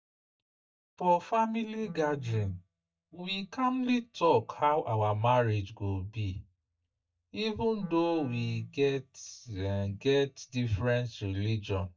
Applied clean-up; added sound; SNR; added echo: neural mask model DeepFilterNet 3.